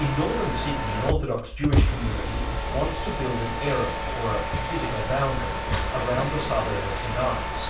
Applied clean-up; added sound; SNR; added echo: none; Mechanisms; -1 dB; reverberation time 0.3 s.